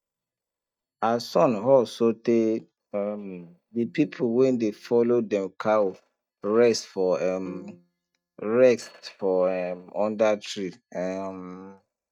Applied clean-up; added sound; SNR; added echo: neural mask model DeepFilterNet 3.